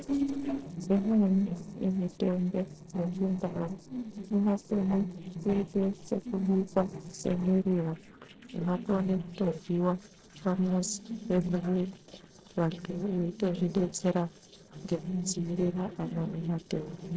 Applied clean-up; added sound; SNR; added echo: neural separator model SepFormer DNS4.